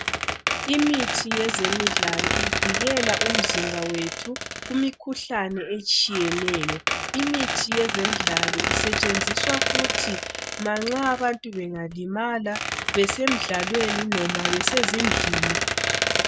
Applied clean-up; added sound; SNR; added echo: none; Squeak; -1 dB; none.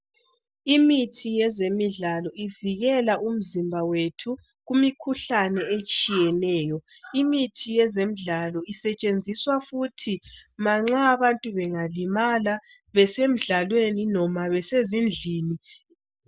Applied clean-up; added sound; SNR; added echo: none; none; none; none.